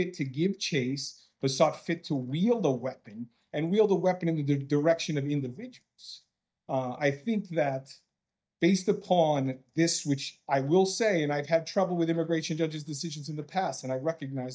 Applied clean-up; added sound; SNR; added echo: neural mask model DeepFilterNet 3.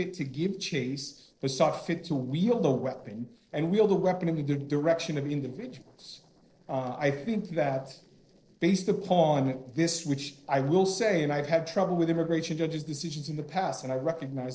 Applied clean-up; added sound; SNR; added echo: neural separator model SepFormer DNS4.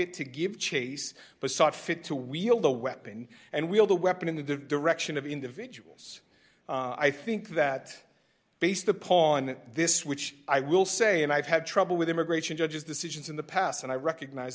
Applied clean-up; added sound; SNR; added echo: none; none; none; none.